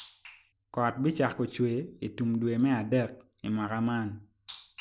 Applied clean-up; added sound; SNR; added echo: none; none; none; none.